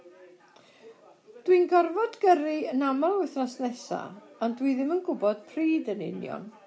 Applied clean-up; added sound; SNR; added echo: none; none; none; none.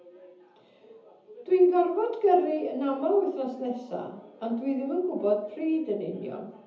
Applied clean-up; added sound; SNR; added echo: none; none; none; reverberation time 0.7 s.